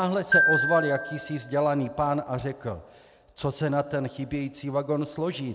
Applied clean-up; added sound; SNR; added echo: none; Glockenspiel; 2 dB; none.